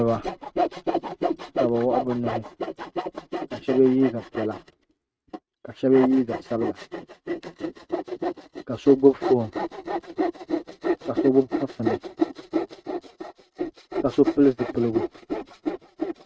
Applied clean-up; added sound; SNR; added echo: neural mask model RNNoise.